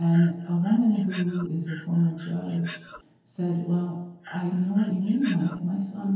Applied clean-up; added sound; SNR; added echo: none; Breathing; 19 dB; reverberation time 1.0 s.